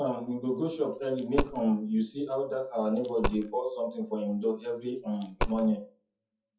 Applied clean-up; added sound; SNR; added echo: classical method WPE with log-MMSE.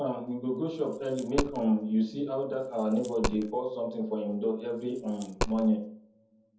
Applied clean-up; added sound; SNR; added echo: none; Coin (dropping); 8 dB; reverberation time 0.7 s.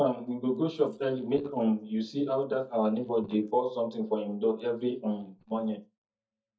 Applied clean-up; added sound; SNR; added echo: neural mask model DeepFilterNet 3.